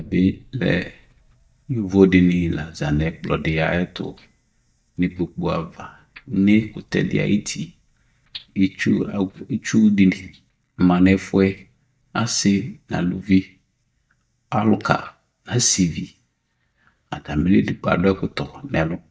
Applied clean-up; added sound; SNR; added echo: neural mask model DeepFilterNet 3.